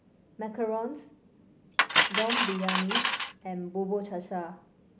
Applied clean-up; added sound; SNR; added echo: none; Cutlery, silverware; -5 dB; none.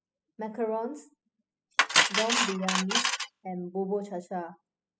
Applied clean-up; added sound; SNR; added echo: classical method spectral subtraction.